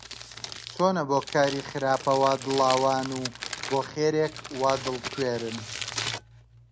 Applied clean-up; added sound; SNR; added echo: none; Crumpling, crinkling; 10 dB; none.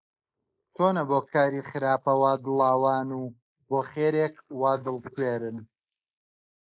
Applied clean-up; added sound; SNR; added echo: neural mask model Resemble Enhance denoiser.